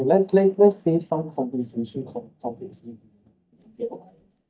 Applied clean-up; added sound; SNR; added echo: neural mask model DeepFilterNet 3.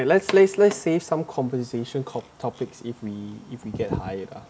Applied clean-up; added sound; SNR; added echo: none; none; none; none.